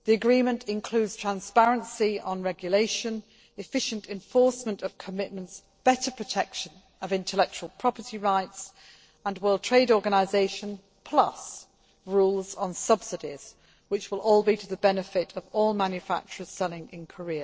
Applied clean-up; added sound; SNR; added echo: neural separator model SepFormer DNS4.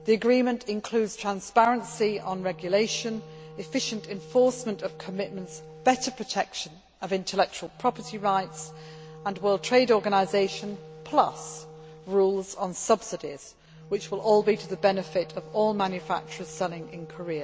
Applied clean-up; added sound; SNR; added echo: none; Wind instrument, woodwind instrument; 19 dB; none.